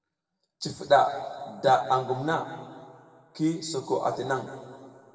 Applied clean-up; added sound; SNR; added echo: none; none; none; reverberation time 2.0 s.